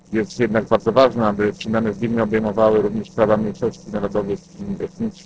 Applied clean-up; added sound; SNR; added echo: neural separator model SepFormer DNS4.